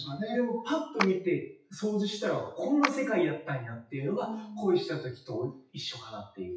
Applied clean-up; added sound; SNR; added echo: classical method WPE with log-MMSE.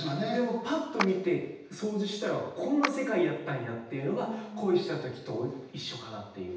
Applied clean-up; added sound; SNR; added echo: none; Clapping; 8 dB; reverberation time 0.9 s.